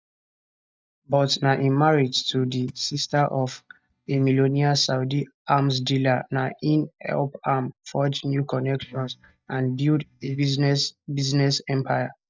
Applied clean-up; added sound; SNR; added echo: neural mask model DeepFilterNet 3.